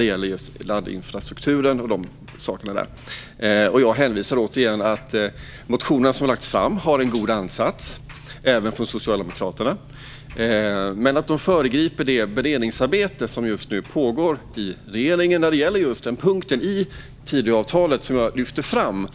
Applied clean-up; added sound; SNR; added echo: none; Engine; 20 dB; none.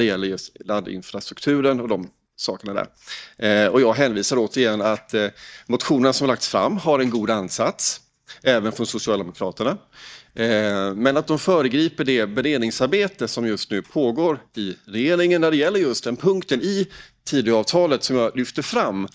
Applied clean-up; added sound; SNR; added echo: neural mask model DeepFilterNet 3.